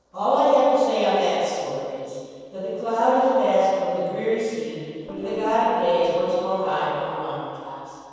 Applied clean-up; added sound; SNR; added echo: neural separator model SepFormer DNS4.